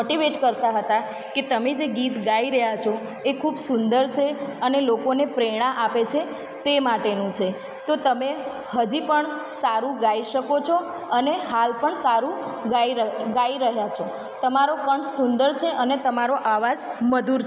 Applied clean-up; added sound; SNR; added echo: none; Wind instrument, woodwind instrument; 19 dB; none.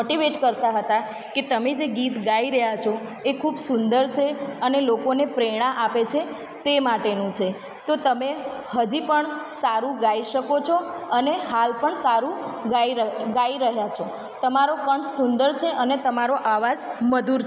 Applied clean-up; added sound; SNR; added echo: none; none; none; none.